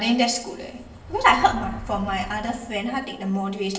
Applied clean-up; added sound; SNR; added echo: none; Motor vehicle (road); 16 dB; reverberation time 0.8 s.